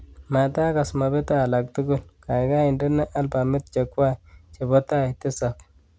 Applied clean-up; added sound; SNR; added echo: none; none; none; none.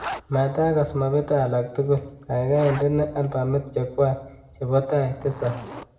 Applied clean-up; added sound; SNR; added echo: none; Zipper (clothing); 18 dB; reverberation time 0.7 s.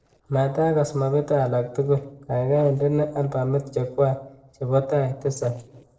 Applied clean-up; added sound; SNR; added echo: neural separator model SepFormer DNS4.